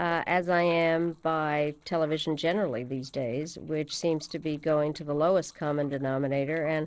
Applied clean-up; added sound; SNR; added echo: neural separator model SepFormer DNS4.